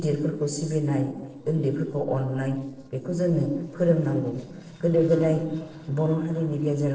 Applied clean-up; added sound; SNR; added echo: neural separator model SepFormer DNS4.